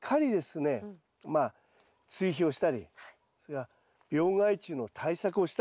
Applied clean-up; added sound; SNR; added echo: none; none; none; none.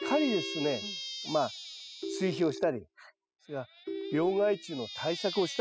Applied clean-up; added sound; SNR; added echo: classical method spectral subtraction.